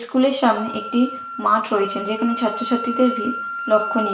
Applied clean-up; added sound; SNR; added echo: none; Wind instrument, woodwind instrument; 9 dB; reverberation time 0.7 s.